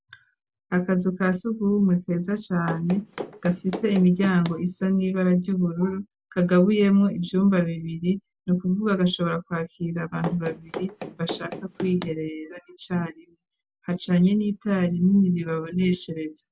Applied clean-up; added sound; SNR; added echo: none; Run; 12 dB; none.